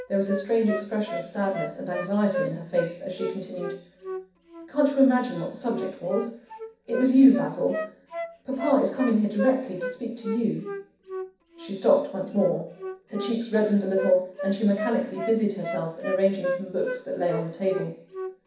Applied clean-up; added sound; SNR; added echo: none; Wind instrument, woodwind instrument; 9 dB; reverberation time 0.6 s.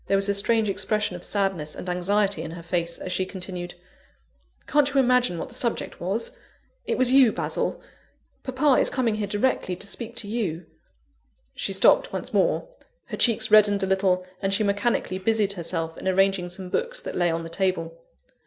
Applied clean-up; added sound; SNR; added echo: none; none; none; none.